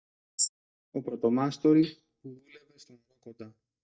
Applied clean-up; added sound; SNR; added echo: neural mask model DeepFilterNet 3.